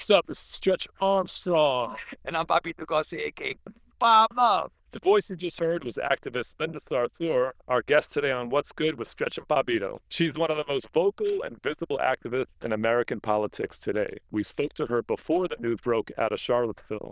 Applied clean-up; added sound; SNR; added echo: neural diffusion model UNIVERSE++.